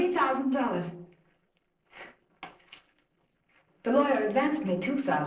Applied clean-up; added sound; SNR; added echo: neural separator model SepFormer DNS4.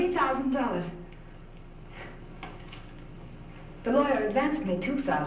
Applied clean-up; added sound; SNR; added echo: none; Bus; 17 dB; reverberation time 0.6 s.